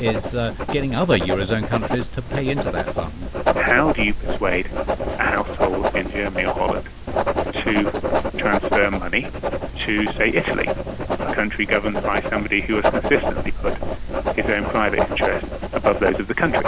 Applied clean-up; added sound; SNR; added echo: none; Writing; 0 dB; none.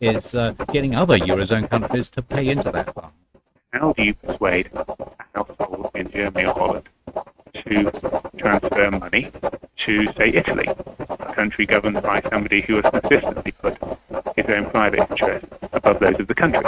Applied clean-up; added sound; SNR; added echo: neural mask model RNNoise.